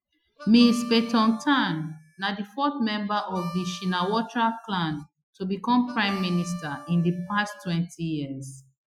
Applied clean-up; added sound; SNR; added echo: classical method Wiener filter.